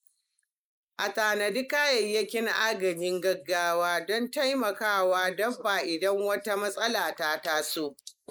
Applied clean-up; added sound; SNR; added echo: neural mask model Resemble Enhance denoiser.